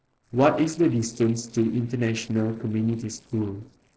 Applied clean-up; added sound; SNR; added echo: neural separator model SepFormer DNS4.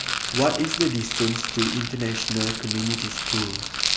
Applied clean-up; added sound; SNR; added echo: none; Rattle; 1 dB; none.